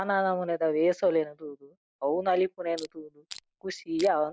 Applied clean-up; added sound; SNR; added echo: neural mask model Resemble Enhance denoiser.